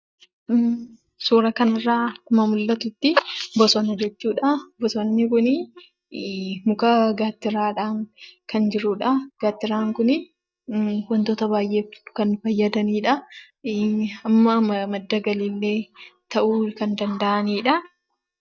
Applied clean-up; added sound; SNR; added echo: neural mask model DeepFilterNet 3.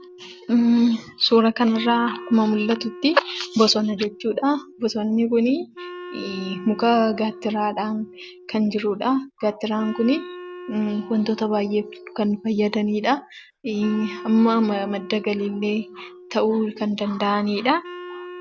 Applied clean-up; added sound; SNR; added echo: none; Wind instrument, woodwind instrument; 17 dB; none.